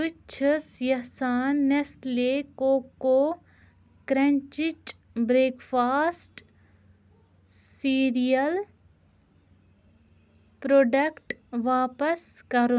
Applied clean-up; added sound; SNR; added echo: none; none; none; none.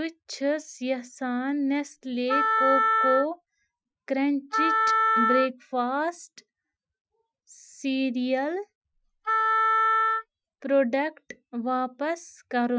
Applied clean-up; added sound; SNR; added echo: classical method Wiener filter.